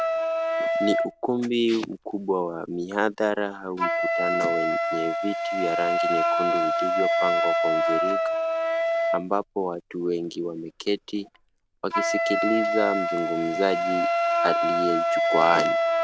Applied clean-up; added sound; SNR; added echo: none; Wind instrument, woodwind instrument; -3 dB; none.